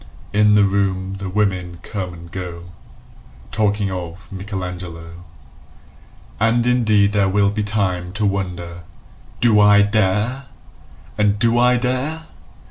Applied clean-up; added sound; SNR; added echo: none; none; none; none.